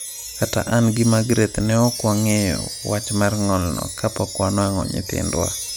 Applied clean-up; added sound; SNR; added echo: none; Wind chime; 11 dB; none.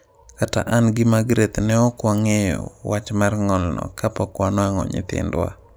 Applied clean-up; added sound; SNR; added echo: none; none; none; none.